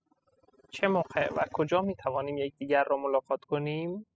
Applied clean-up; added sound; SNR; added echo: classical method spectral subtraction.